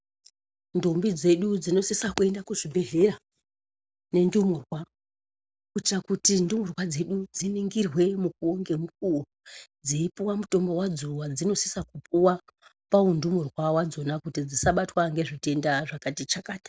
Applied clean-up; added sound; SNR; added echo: none; none; none; none.